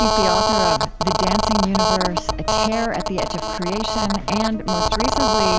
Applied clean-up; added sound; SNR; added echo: none; Telephone; -3 dB; none.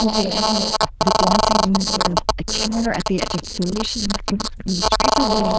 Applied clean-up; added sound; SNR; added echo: neural diffusion model UNIVERSE++.